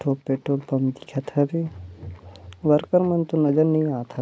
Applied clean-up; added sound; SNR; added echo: none; none; none; none.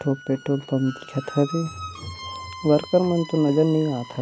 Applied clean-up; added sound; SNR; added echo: none; Squeak; 16 dB; none.